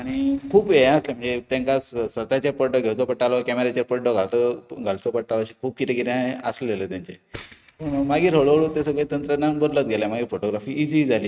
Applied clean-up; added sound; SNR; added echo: neural mask model RNNoise.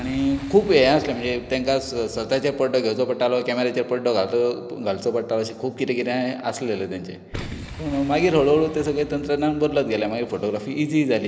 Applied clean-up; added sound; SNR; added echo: none; Boom; 19 dB; none.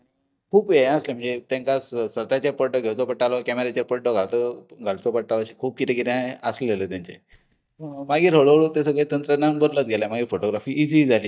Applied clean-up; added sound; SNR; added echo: neural mask model DeepFilterNet 3.